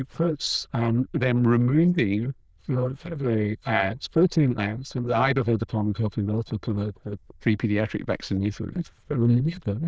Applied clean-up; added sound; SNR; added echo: neural diffusion model UNIVERSE++.